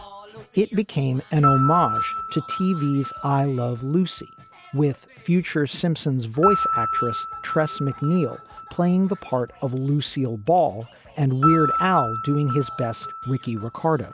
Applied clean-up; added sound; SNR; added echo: none; Piano; 6 dB; none.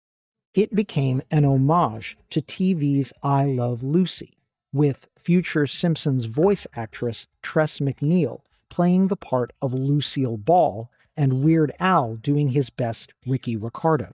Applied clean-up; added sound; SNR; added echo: neural mask model DeepFilterNet 3.